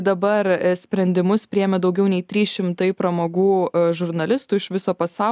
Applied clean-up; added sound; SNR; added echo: none; none; none; none.